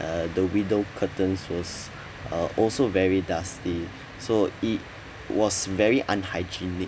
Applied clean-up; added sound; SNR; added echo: none; none; none; none.